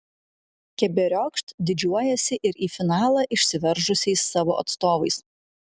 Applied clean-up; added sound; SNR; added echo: none; none; none; none.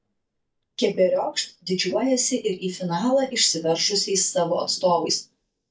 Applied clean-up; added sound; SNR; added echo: neural mask model DeepFilterNet 3.